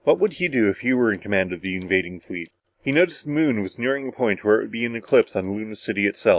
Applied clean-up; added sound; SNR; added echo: none; none; none; none.